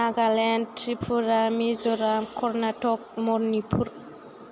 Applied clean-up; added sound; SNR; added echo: none; none; none; none.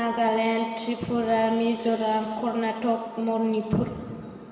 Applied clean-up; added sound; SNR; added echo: none; none; none; reverberation time 2.1 s.